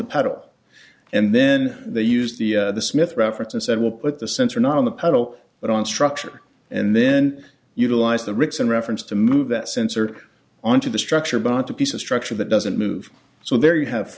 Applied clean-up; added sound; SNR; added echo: none; none; none; none.